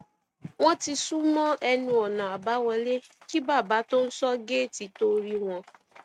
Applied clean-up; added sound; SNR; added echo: neural mask model RNNoise.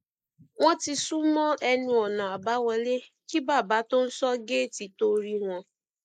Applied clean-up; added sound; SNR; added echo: neural mask model Resemble Enhance denoiser.